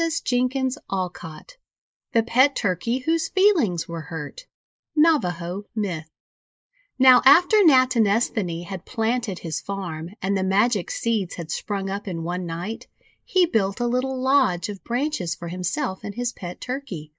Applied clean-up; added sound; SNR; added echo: neural mask model Resemble Enhance denoiser.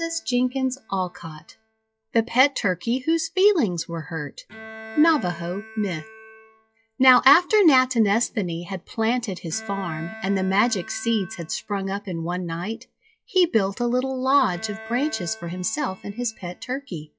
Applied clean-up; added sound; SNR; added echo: classical method log-MMSE.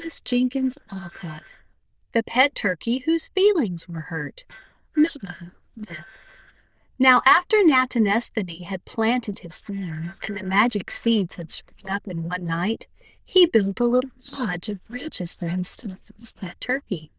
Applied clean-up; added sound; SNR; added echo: neural diffusion model UNIVERSE++.